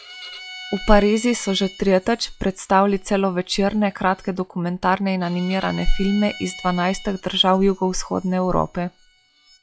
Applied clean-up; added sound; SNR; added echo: classical method log-MMSE.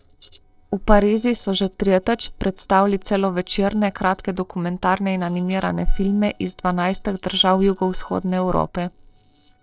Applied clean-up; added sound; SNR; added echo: neural separator model SepFormer DNS4.